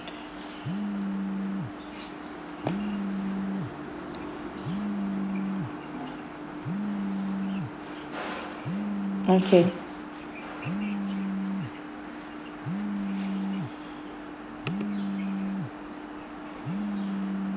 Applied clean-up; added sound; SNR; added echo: none; Telephone; 0 dB; none.